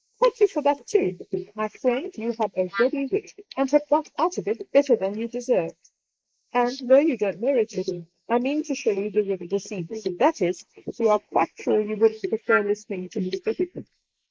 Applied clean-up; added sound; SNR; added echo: neural mask model Resemble Enhance denoiser.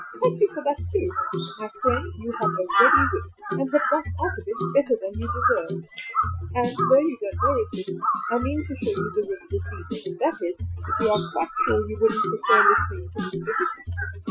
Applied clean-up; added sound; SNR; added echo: classical method Wiener filter.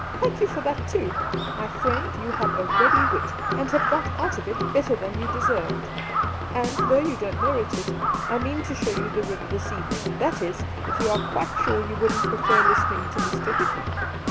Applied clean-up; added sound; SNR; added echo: none; Drum kit + Crow; -2 dB; none.